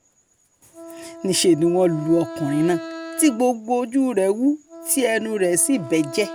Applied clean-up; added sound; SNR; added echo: none; Wind instrument, woodwind instrument; 16 dB; none.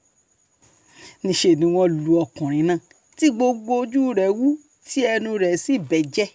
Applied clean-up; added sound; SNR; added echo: none; none; none; none.